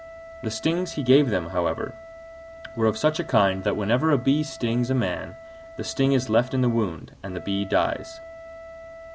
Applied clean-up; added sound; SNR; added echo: none; Wind instrument, woodwind instrument; 17 dB; none.